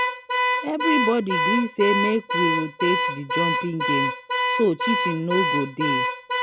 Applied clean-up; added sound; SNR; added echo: none; Alarm / Car; -1 dB; none.